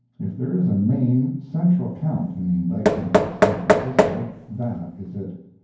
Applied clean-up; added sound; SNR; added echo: none; Knock; -1 dB; reverberation time 0.9 s.